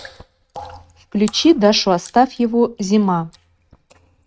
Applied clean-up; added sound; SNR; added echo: neural mask model RNNoise.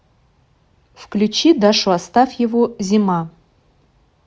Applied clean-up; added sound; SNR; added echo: none; none; none; none.